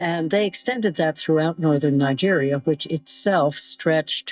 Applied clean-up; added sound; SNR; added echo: neural mask model DeepFilterNet 3.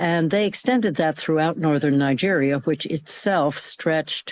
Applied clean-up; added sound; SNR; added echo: neural mask model Resemble Enhance denoiser.